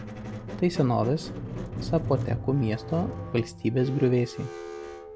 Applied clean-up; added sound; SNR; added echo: none; Squeak; 8 dB; none.